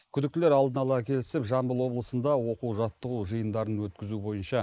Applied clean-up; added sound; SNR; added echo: neural mask model Resemble Enhance denoiser.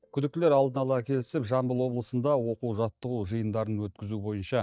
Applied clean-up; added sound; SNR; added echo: neural mask model DeepFilterNet 3.